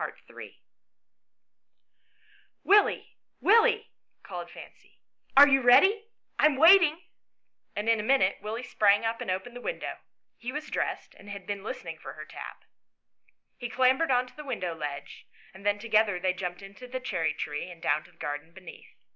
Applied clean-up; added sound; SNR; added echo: none; none; none; none.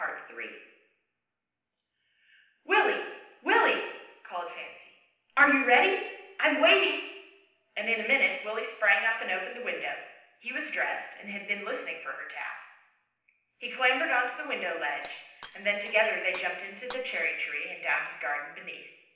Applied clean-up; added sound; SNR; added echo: none; Shatter; 17 dB; reverberation time 0.9 s.